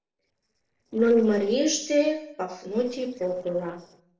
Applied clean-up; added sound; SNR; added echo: neural separator model SepFormer DNS4.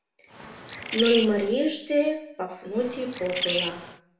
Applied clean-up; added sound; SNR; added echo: none; Bird; 6 dB; reverberation time 0.7 s.